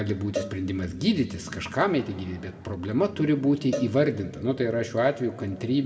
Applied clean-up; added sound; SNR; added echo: none; Cowbell; 14 dB; reverberation time 1.5 s.